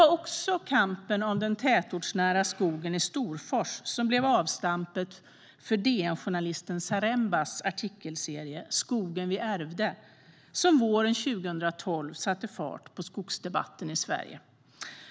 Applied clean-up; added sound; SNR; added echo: none; none; none; none.